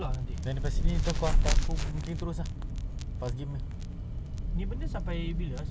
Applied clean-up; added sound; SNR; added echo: none; none; none; none.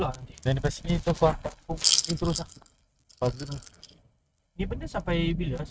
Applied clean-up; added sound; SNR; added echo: neural mask model RNNoise.